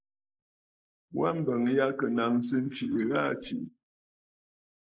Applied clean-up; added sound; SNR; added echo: neural mask model Resemble Enhance denoiser.